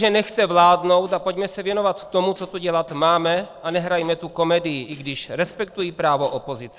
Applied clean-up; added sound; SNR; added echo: neural separator model SepFormer DNS4.